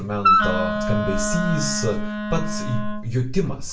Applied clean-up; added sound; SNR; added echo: none; Wind instrument, woodwind instrument; 0 dB; reverberation time 0.3 s.